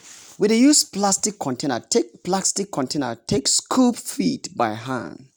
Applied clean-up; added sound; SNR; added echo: none; none; none; none.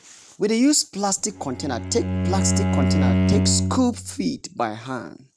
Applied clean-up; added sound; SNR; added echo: none; Bowed string instrument; -2 dB; none.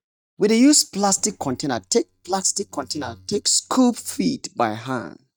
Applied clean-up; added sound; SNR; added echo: neural mask model DeepFilterNet 3.